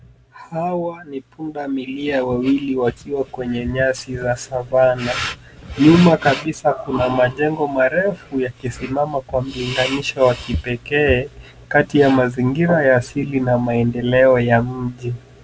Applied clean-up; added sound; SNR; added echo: none; none; none; none.